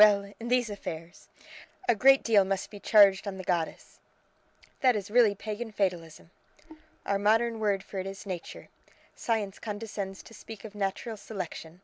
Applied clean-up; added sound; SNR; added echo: none; none; none; none.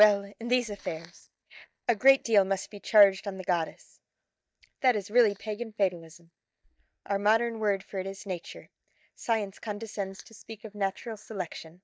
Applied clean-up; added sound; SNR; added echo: neural mask model DeepFilterNet 3.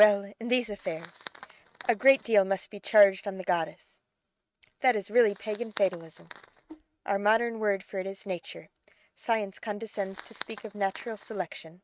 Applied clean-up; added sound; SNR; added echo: neural mask model RNNoise.